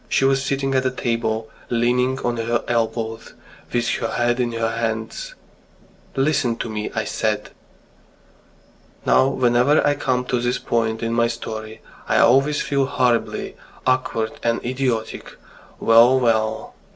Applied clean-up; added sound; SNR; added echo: none; none; none; none.